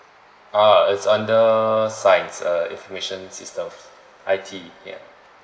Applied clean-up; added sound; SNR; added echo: none; none; none; none.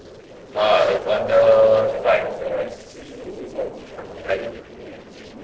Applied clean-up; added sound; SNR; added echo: neural separator model SepFormer DNS4.